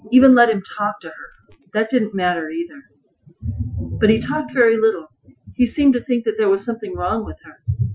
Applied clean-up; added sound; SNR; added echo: classical method Wiener filter.